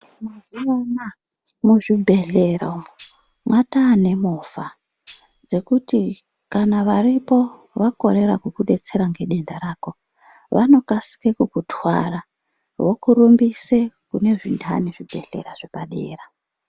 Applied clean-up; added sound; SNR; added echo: none; Tambourine; 13 dB; none.